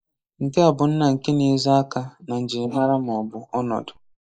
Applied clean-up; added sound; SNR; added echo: neural mask model Resemble Enhance denoiser.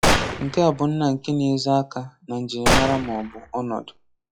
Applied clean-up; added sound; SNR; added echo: classical method log-MMSE.